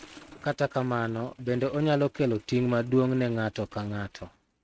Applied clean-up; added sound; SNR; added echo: neural mask model RNNoise.